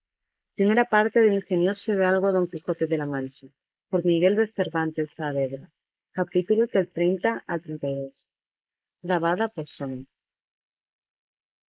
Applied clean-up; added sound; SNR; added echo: neural mask model Resemble Enhance denoiser.